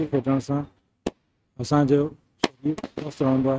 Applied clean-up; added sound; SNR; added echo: neural mask model RNNoise.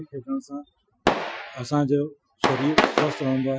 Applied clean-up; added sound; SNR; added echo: classical method Wiener filter.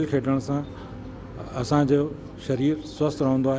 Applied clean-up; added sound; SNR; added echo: none; none; none; none.